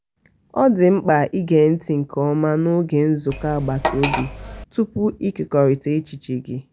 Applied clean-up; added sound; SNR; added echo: none; Cutlery, silverware; 5 dB; none.